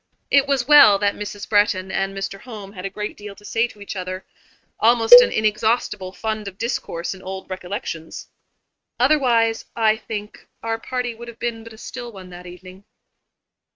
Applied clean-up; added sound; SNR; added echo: neural mask model RNNoise.